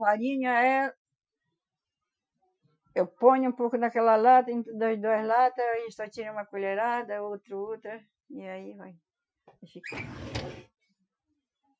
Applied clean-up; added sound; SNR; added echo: classical method Wiener filter.